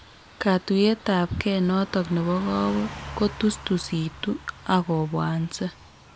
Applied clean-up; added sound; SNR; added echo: none; Car passing by / Truck; 17 dB; none.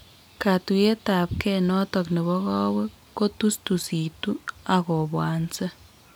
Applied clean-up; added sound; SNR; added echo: none; none; none; none.